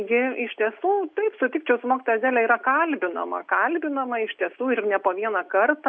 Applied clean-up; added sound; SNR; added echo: none; none; none; none.